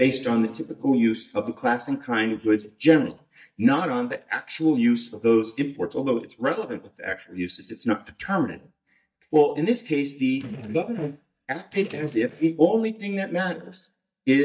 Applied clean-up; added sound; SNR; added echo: neural mask model DeepFilterNet 3.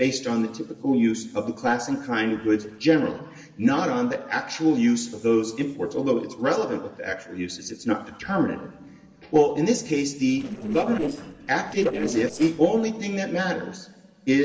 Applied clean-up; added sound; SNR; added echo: neural separator model SepFormer DNS4.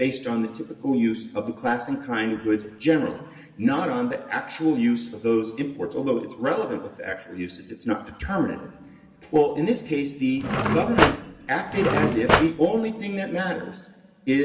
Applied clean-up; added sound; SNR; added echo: none; Cutlery, silverware / Drawer open or close; -2 dB; reverberation time 1.7 s.